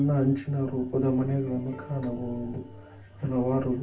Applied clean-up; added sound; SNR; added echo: none; Guitar; 20 dB; reverberation time 0.3 s.